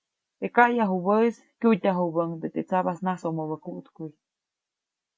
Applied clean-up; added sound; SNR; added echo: none; none; none; none.